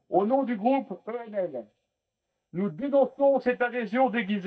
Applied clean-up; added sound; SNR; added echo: neural mask model DeepFilterNet 3.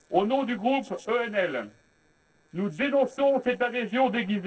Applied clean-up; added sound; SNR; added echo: neural separator model SepFormer DNS4.